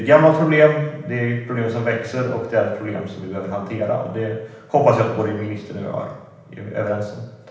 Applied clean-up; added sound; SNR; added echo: none; none; none; reverberation time 0.9 s.